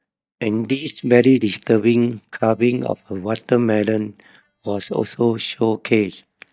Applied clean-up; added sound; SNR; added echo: neural mask model DeepFilterNet 3.